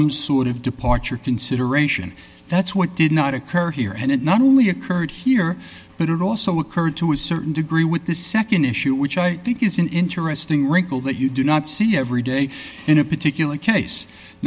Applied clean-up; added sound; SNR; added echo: none; none; none; none.